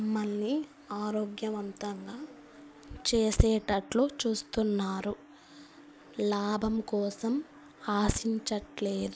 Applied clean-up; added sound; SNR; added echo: none; none; none; none.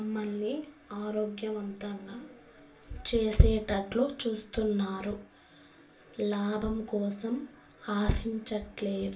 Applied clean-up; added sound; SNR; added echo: none; none; none; reverberation time 0.3 s.